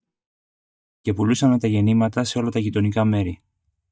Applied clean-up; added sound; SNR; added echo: neural mask model DeepFilterNet 3.